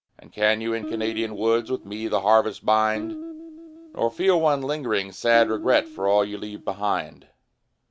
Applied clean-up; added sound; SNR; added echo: none; Guitar; 12 dB; none.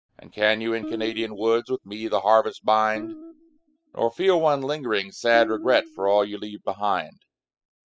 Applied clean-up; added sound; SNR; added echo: classical method spectral subtraction.